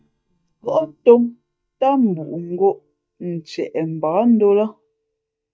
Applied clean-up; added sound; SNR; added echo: neural mask model DeepFilterNet 3.